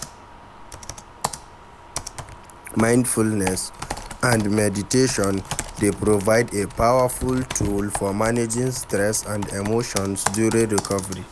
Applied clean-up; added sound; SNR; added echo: none; Computer keyboard; 11 dB; none.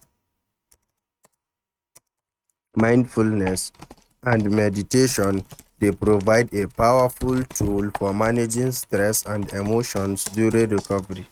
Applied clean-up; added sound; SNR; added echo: neural mask model RNNoise.